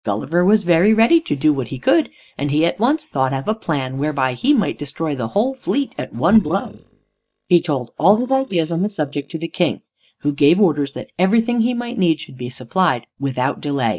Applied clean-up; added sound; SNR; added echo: neural mask model DeepFilterNet 3.